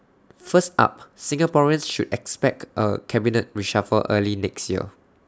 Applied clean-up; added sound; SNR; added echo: none; none; none; none.